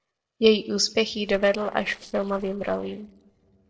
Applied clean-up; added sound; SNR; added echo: neural separator model SepFormer DNS4.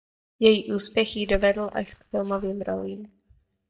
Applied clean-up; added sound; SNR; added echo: neural mask model DeepFilterNet 3.